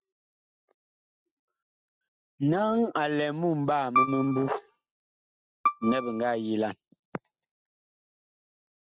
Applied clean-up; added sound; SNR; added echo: neural mask model RNNoise.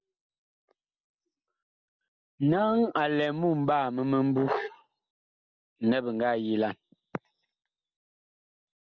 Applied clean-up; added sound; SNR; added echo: none; none; none; none.